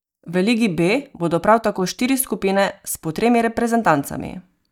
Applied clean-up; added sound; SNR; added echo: neural mask model DeepFilterNet 3.